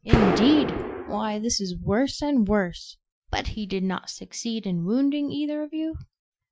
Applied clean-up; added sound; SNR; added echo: classical method Wiener filter.